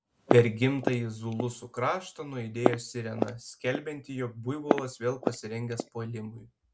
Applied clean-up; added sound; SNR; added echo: none; Walk, footsteps; 2 dB; none.